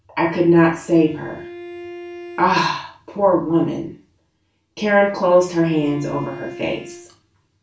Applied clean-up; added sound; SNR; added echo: none; Bowed string instrument; 16 dB; reverberation time 0.3 s.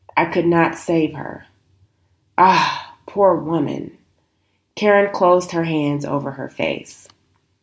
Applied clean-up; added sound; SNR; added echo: none; none; none; none.